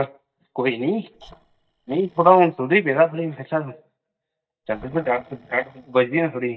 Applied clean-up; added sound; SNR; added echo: neural mask model DeepFilterNet 3.